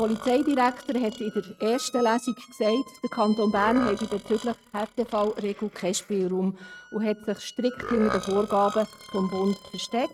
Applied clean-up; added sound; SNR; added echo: neural mask model RNNoise.